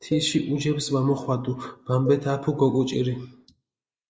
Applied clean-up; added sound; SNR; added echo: neural mask model Resemble Enhance denoiser.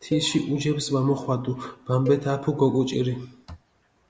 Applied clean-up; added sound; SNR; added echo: none; Cowbell; 16 dB; none.